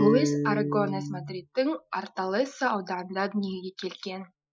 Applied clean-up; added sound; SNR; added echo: classical method Wiener filter.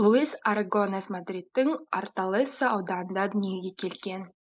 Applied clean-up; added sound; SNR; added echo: neural mask model Resemble Enhance denoiser.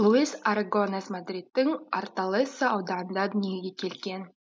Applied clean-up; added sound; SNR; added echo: none; none; none; none.